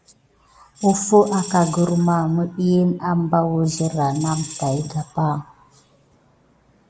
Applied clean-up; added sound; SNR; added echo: none; Tambourine; 16 dB; none.